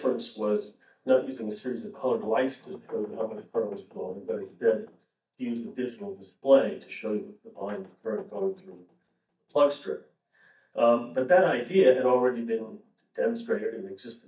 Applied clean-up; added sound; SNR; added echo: neural mask model DeepFilterNet 3.